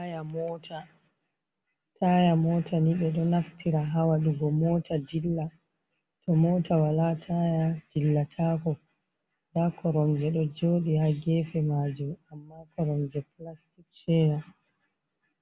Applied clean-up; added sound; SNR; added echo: none; none; none; none.